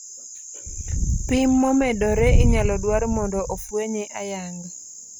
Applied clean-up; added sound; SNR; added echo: none; Wind; -1 dB; none.